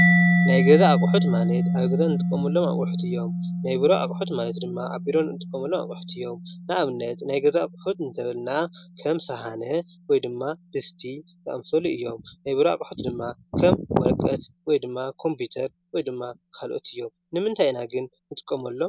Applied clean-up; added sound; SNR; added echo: none; Mallet percussion; 2 dB; none.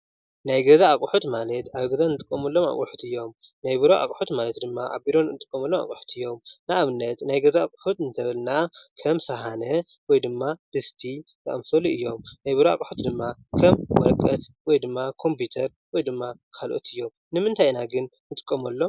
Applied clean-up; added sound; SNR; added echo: none; none; none; none.